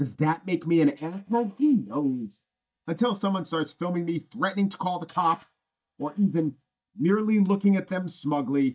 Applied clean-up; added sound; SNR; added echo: neural mask model DeepFilterNet 3.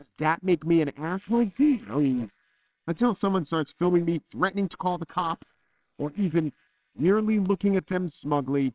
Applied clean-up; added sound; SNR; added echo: neural separator model SepFormer WHAMR!.